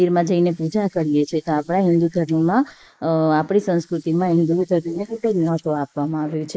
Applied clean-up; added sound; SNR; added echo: neural mask model Resemble Enhance denoiser.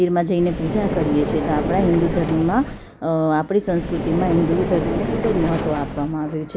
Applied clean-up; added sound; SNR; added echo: none; Car; 4 dB; none.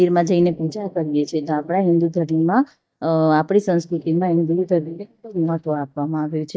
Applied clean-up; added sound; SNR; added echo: neural mask model DeepFilterNet 3.